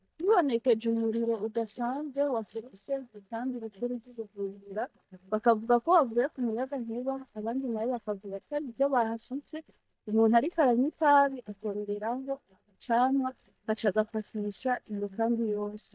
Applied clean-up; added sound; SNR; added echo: neural mask model DeepFilterNet 3.